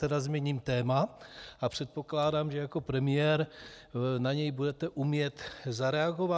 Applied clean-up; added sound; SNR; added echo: none; none; none; none.